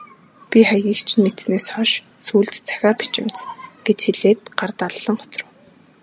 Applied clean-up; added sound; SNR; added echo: none; none; none; none.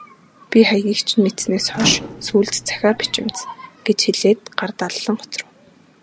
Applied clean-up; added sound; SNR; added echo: none; Microwave oven; 13 dB; none.